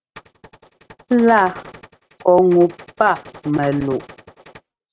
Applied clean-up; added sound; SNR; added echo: neural mask model RNNoise.